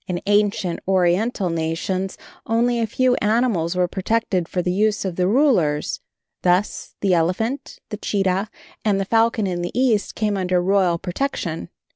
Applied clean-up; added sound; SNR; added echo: none; none; none; none.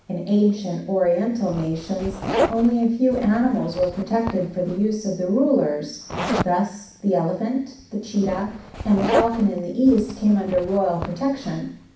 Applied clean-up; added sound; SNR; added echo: none; Zipper (clothing); 9 dB; reverberation time 0.6 s.